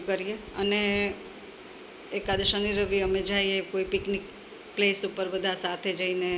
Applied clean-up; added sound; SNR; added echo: none; none; none; none.